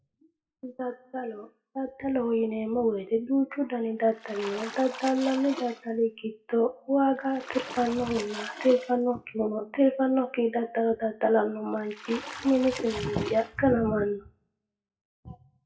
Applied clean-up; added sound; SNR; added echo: classical method WPE with log-MMSE.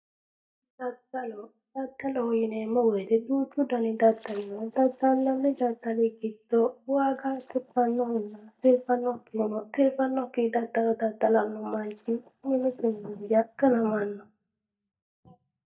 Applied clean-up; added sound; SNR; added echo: neural mask model DeepFilterNet 3.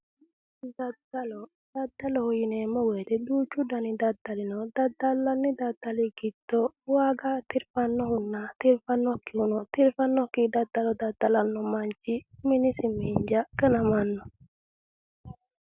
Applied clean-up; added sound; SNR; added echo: none; none; none; none.